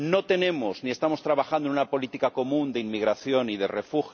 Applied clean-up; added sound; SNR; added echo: none; none; none; none.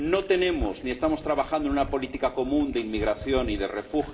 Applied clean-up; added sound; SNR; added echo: none; Glass; 12 dB; reverberation time 2.6 s.